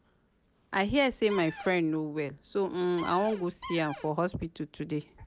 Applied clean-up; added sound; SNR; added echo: none; Cupboard open or close; 13 dB; none.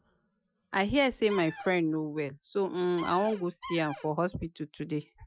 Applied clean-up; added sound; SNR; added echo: classical method Wiener filter.